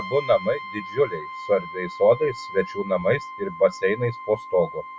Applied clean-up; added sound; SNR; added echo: none; Brass instrument; 12 dB; none.